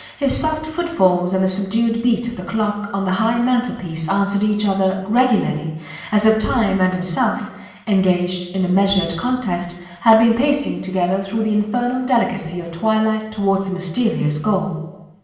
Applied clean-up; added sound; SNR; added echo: none; none; none; reverberation time 1.0 s.